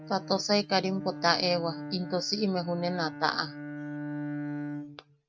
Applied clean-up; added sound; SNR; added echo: neural mask model RNNoise.